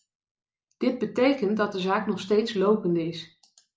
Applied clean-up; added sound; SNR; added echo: none; none; none; none.